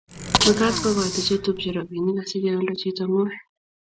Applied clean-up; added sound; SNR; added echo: none; Bicycle; 2 dB; none.